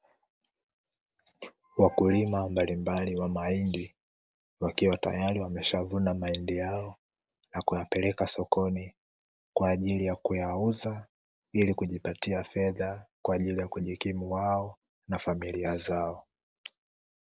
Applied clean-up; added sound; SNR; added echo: none; none; none; none.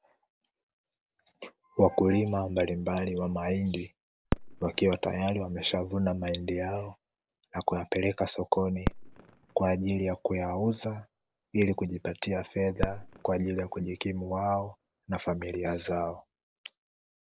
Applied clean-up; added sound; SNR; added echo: none; Fireworks; 9 dB; none.